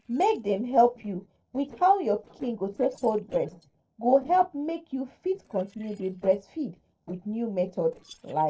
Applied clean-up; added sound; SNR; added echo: neural separator model SepFormer DNS4.